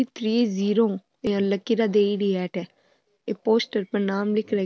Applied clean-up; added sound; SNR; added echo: none; none; none; none.